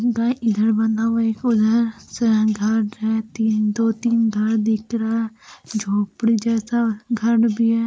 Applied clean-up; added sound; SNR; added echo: none; none; none; none.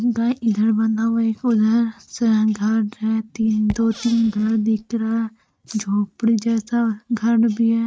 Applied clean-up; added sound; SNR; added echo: neural mask model RNNoise.